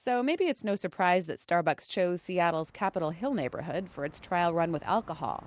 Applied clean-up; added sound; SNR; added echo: none; none; none; none.